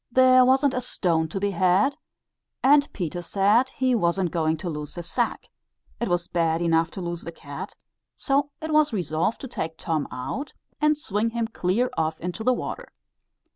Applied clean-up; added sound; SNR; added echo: none; none; none; none.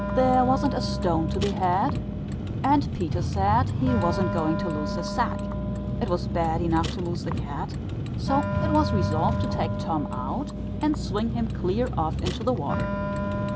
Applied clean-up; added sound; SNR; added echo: none; Vehicle + Wind instrument, woodwind instrument; 0 dB; none.